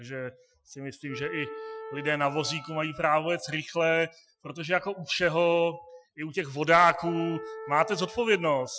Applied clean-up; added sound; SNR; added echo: classical method Wiener filter.